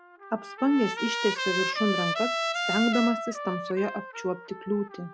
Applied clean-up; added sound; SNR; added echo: none; Trumpet; 3 dB; none.